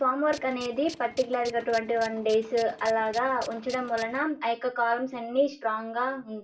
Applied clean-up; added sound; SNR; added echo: none; Tools; 18 dB; reverberation time 0.3 s.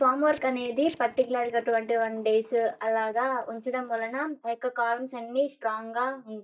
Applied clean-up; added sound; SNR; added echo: neural mask model DeepFilterNet 3.